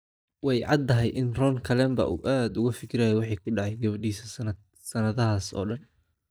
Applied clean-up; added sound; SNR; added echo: neural mask model DeepFilterNet 3.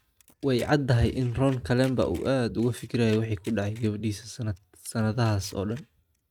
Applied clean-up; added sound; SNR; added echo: neural mask model RNNoise.